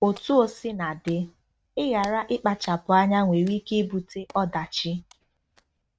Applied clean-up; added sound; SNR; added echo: neural mask model RNNoise.